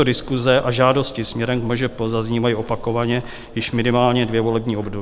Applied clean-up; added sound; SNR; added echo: none; Walk, footsteps; 17 dB; none.